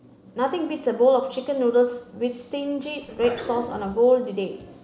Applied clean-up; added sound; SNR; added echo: none; Growling; 13 dB; none.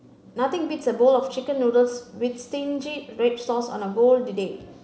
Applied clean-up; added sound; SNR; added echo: none; none; none; none.